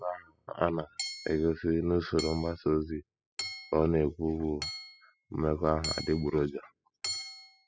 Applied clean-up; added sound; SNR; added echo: classical method spectral subtraction.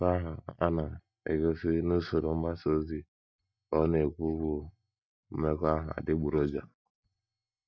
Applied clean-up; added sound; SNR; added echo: neural mask model DeepFilterNet 3.